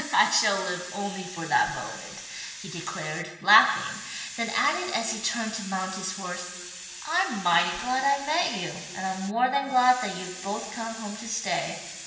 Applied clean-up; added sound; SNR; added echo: none; Hiss; 13 dB; reverberation time 1.4 s.